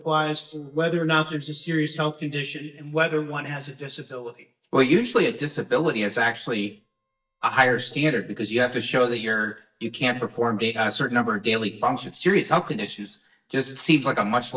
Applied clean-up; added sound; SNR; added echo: neural mask model DeepFilterNet 3.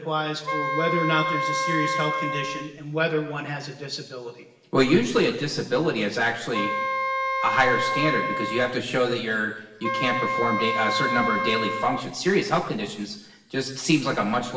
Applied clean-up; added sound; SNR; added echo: none; Wind instrument, woodwind instrument; 1 dB; reverberation time 1.1 s.